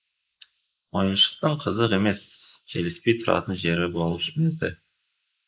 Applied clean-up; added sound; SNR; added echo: neural mask model Resemble Enhance denoiser.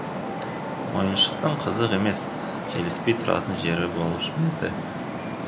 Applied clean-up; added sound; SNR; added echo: none; Traffic noise, roadway noise; 4 dB; none.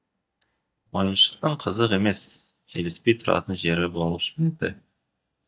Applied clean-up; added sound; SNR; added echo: neural mask model DeepFilterNet 3.